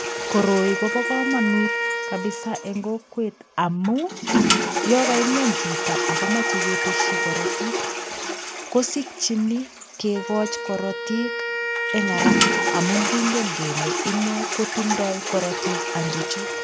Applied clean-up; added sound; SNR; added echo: none; Toilet flush + Wind instrument, woodwind instrument; 0 dB; none.